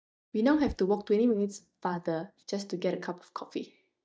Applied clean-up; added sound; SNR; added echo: neural mask model DeepFilterNet 3.